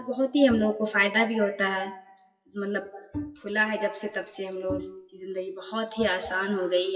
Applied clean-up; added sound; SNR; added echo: classical method WPE with log-MMSE.